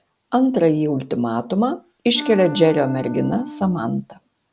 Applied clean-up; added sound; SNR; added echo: none; Wind instrument, woodwind instrument; 13 dB; none.